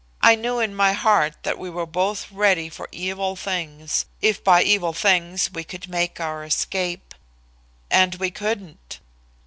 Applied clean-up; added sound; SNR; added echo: none; none; none; none.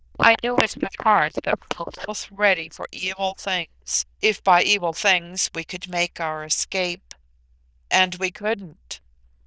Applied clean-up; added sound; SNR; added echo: neural diffusion model UNIVERSE++.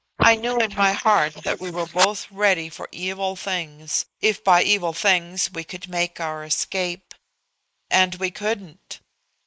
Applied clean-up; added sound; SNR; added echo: neural mask model Resemble Enhance denoiser.